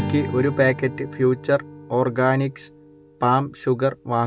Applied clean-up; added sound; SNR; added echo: none; Strum; 12 dB; none.